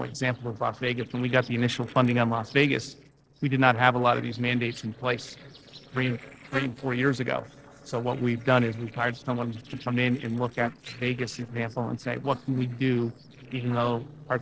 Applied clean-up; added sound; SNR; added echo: neural separator model SepFormer DNS4.